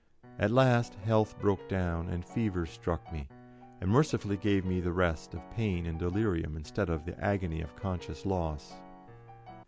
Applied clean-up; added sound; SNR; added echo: none; Piano; 19 dB; none.